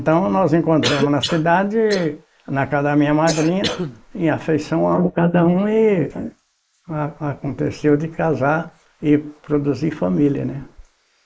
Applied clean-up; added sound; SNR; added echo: neural mask model Resemble Enhance denoiser.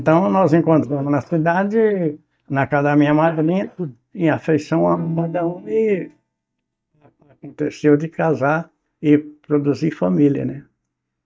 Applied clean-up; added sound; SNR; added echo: neural mask model DeepFilterNet 3.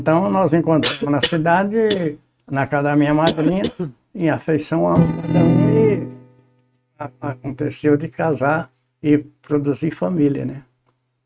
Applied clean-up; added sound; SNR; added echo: neural mask model RNNoise.